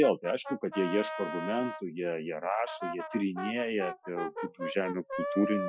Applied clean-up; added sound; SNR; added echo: classical method Wiener filter.